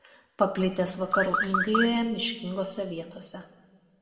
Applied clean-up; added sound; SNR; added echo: none; Car; -1 dB; reverberation time 1.4 s.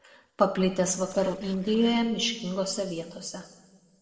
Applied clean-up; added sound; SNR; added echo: neural separator model SepFormer DNS4.